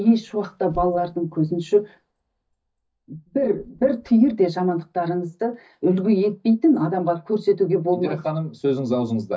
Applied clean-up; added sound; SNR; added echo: neural mask model DeepFilterNet 3.